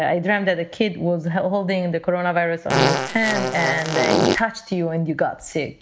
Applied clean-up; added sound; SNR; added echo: none; Fart; -1 dB; none.